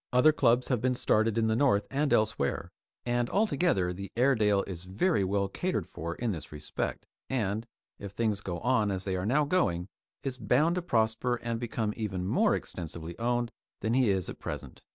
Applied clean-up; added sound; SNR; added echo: none; none; none; none.